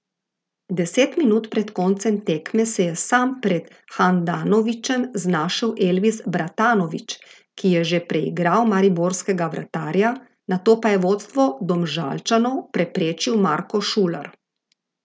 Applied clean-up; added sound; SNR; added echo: none; none; none; none.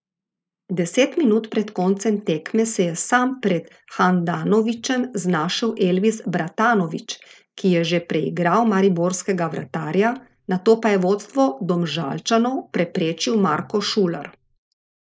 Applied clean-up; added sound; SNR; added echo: neural mask model Resemble Enhance denoiser.